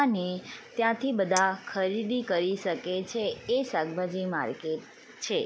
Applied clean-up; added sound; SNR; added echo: none; Chink, clink; 17 dB; none.